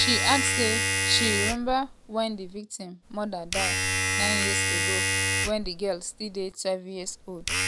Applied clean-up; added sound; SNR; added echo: none; Domestic sounds, home sounds; -2 dB; none.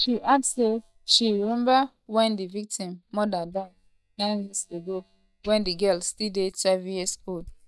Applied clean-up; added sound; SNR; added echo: neural mask model DeepFilterNet 3.